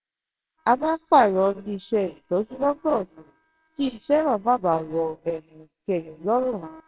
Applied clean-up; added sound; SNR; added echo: neural separator model SepFormer WHAMR!.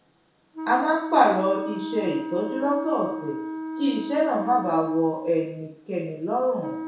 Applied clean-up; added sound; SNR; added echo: none; Wind instrument, woodwind instrument; 9 dB; reverberation time 0.5 s.